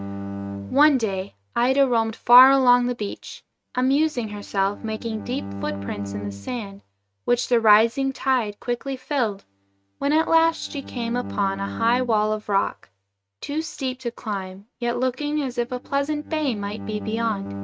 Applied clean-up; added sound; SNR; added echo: neural mask model RNNoise.